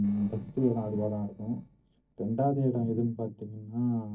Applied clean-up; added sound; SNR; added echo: neural separator model SepFormer DNS4.